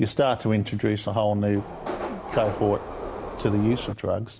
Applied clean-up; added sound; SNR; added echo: none; Subway, metro, underground; 8 dB; none.